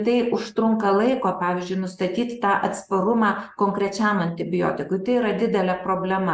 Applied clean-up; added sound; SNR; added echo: neural mask model Resemble Enhance denoiser.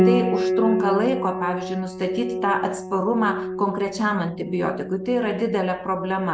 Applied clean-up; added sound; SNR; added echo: none; Piano; 3 dB; none.